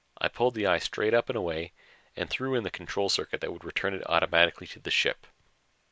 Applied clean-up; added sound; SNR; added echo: none; none; none; none.